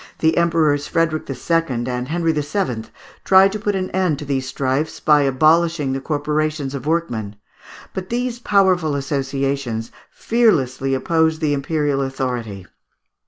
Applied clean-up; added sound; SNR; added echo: none; none; none; none.